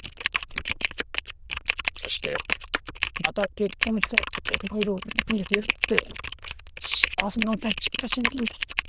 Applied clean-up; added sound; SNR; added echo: neural diffusion model UNIVERSE++.